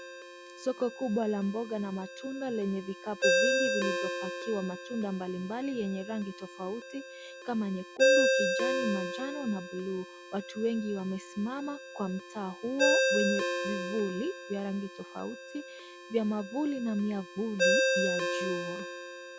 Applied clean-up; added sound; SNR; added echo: none; Ringtone; -2 dB; none.